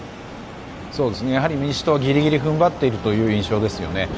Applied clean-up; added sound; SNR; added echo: none; none; none; none.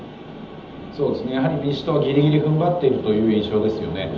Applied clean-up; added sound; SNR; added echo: none; none; none; reverberation time 1.2 s.